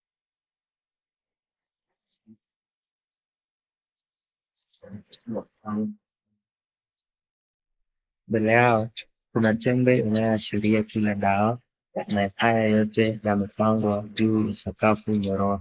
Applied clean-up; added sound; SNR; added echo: neural mask model Resemble Enhance denoiser.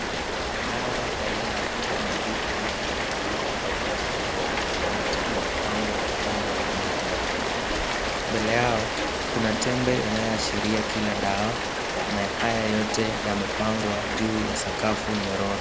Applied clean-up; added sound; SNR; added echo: none; Rain; -3 dB; none.